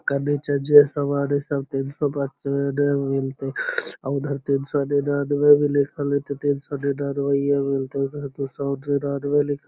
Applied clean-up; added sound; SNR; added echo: none; none; none; none.